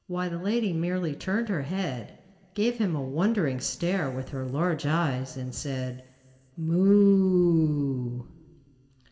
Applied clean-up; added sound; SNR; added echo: none; none; none; reverberation time 2.7 s.